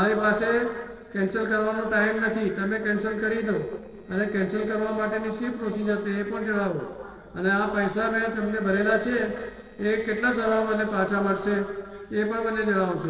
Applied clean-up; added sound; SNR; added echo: neural separator model SepFormer DNS4.